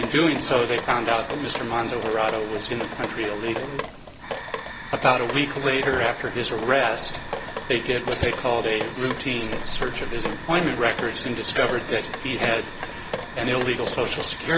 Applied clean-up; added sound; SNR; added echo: none; Drip + Hiss / Fire; 8 dB; none.